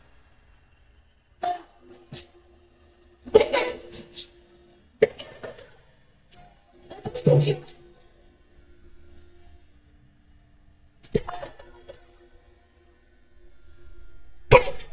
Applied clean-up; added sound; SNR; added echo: neural mask model DeepFilterNet 3.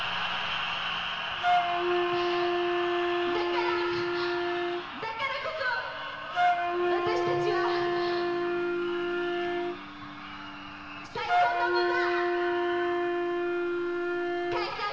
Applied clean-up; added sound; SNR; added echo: none; Wind instrument, woodwind instrument; -5 dB; reverberation time 2.6 s.